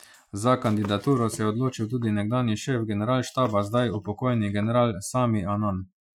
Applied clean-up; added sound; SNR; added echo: classical method Wiener filter.